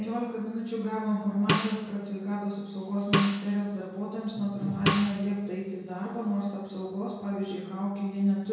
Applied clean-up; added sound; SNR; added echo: none; Snare drum; 3 dB; reverberation time 1.0 s.